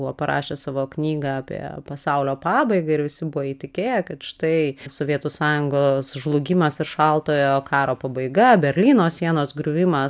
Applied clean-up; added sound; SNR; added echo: none; none; none; none.